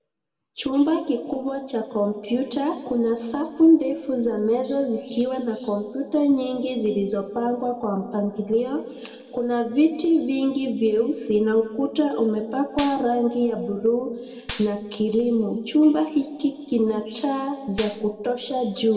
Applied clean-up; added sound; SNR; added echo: none; Gunshot, gunfire; 11 dB; reverberation time 1.4 s.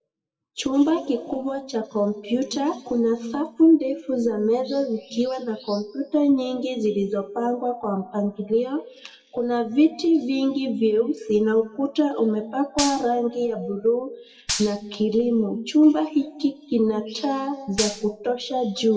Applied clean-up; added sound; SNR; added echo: classical method WPE with log-MMSE.